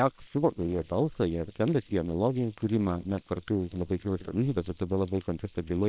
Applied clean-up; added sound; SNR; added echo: neural separator model SepFormer WHAM!.